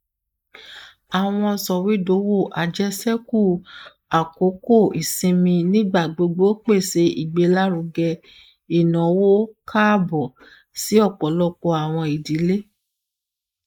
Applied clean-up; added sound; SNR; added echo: neural mask model Resemble Enhance denoiser.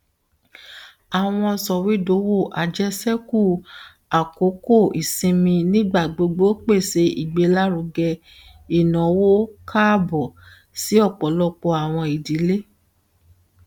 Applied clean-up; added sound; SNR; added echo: none; none; none; none.